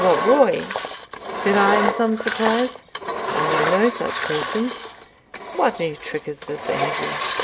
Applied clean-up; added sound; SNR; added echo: none; Engine; 3 dB; none.